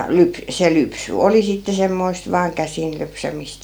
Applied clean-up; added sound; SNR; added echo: none; none; none; none.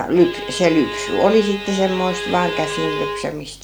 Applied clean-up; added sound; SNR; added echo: none; Bowed string instrument; 8 dB; none.